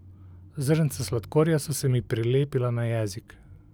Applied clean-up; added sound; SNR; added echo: none; none; none; none.